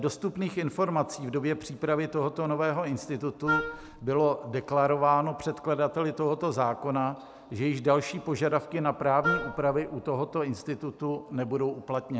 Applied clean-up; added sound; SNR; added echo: none; Wind instrument, woodwind instrument; 4 dB; none.